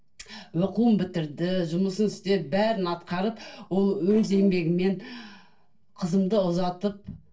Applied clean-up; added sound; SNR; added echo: neural separator model SepFormer DNS4.